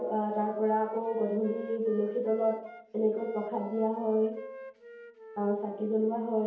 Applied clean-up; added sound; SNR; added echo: none; Wind instrument, woodwind instrument; 17 dB; reverberation time 0.7 s.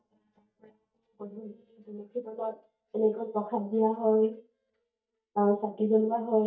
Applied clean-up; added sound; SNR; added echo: neural mask model DeepFilterNet 3.